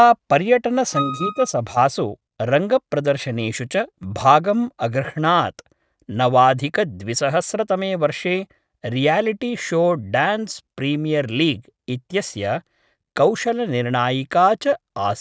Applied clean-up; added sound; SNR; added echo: neural mask model RNNoise.